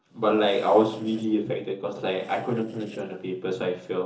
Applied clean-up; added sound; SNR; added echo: neural separator model SepFormer DNS4.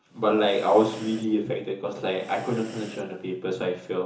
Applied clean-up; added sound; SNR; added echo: none; Breathing; 18 dB; reverberation time 0.7 s.